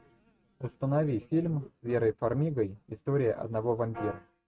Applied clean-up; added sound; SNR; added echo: neural mask model RNNoise.